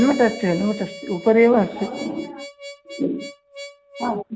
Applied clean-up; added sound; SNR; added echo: none; Harmonica; 16 dB; none.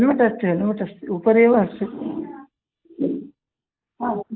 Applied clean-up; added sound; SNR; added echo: neural mask model Resemble Enhance denoiser.